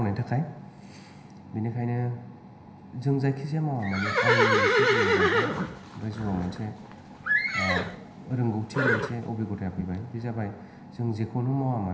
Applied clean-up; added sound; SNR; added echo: none; Livestock, farm animals, working animals; -1 dB; reverberation time 0.9 s.